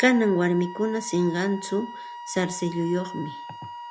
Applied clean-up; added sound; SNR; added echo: none; Wind instrument, woodwind instrument; 13 dB; none.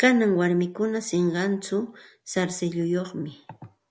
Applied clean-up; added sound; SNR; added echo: none; none; none; none.